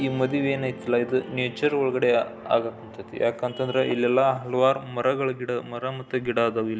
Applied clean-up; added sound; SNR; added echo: none; Guitar; 19 dB; none.